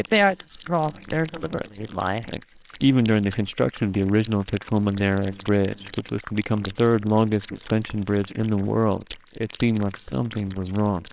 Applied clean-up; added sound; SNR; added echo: neural separator model SepFormer WHAMR!.